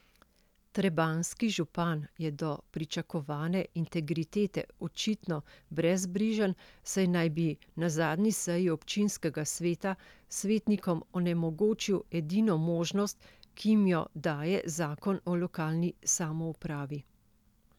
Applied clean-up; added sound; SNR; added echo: none; none; none; none.